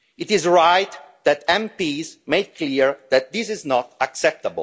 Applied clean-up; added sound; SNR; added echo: none; none; none; none.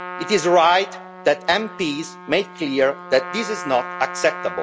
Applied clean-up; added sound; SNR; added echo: none; Trumpet; 12 dB; none.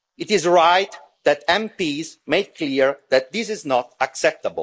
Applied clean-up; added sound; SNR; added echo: neural mask model Resemble Enhance denoiser.